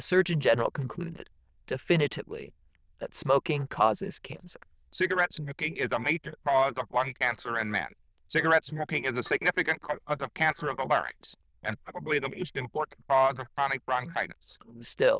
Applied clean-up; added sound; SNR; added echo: neural diffusion model UNIVERSE++.